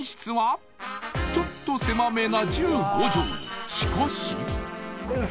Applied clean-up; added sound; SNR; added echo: none; none; none; none.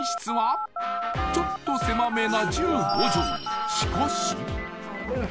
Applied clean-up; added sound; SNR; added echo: none; Telephone; 3 dB; none.